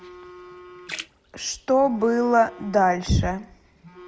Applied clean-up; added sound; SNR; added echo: none; Splash, splatter + Telephone; 19 dB; none.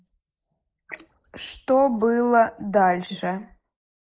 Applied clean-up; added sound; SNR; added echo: neural mask model Resemble Enhance denoiser.